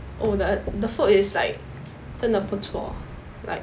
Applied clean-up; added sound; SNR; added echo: none; Knock / Wood; 17 dB; none.